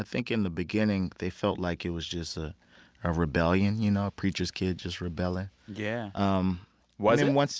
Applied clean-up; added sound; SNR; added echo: none; none; none; none.